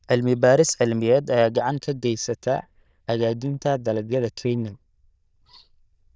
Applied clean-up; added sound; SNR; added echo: neural diffusion model UNIVERSE++.